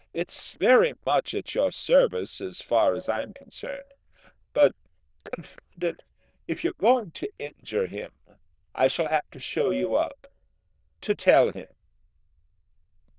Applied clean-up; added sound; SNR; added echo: neural diffusion model UNIVERSE++.